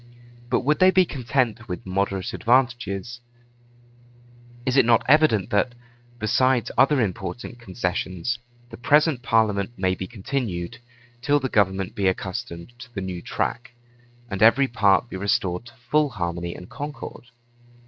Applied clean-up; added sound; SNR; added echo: neural mask model RNNoise.